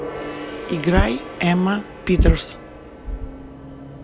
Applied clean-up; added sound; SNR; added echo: none; Gong; 13 dB; none.